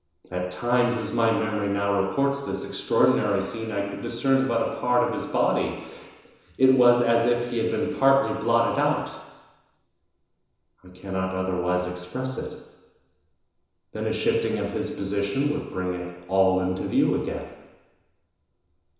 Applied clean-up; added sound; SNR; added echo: none; none; none; reverberation time 1.0 s.